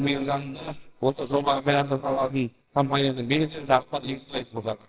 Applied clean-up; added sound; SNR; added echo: neural separator model SepFormer WHAMR!.